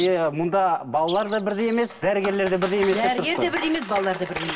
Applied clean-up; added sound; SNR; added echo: none; Wild animals; 11 dB; reverberation time 0.5 s.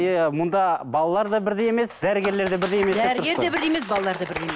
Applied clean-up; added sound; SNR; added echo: none; none; none; none.